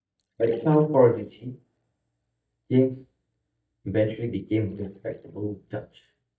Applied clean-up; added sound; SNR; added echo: neural mask model DeepFilterNet 3.